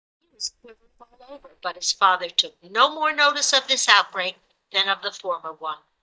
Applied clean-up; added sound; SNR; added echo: neural mask model DeepFilterNet 3.